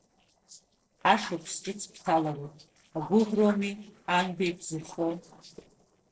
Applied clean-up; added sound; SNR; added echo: neural separator model SepFormer DNS4.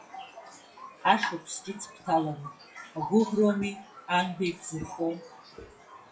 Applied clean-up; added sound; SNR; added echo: classical method WPE with log-MMSE.